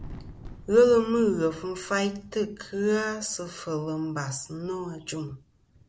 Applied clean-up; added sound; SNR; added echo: none; Thunder; 20 dB; none.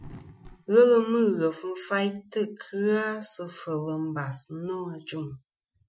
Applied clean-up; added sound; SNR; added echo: classical method Wiener filter.